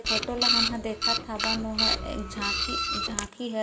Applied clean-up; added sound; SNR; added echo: none; Printer; -5 dB; reverberation time 1.1 s.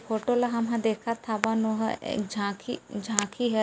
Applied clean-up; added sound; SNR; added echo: none; none; none; none.